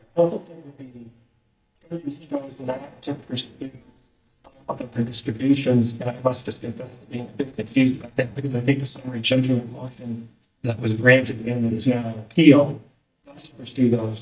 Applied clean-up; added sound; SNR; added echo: neural mask model DeepFilterNet 3.